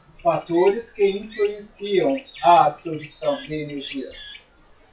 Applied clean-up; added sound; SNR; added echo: classical method log-MMSE.